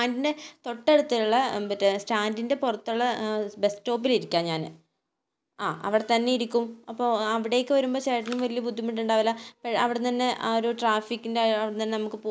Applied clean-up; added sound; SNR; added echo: none; none; none; none.